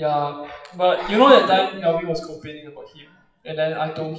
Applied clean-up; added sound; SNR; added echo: classical method WPE with log-MMSE.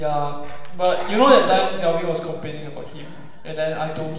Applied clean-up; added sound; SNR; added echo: none; Breathing; 6 dB; reverberation time 1.2 s.